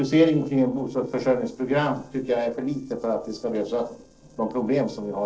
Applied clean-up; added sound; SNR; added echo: neural separator model SepFormer DNS4.